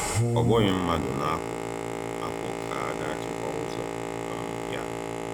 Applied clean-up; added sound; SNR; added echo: none; Boat, Water vehicle; -2 dB; none.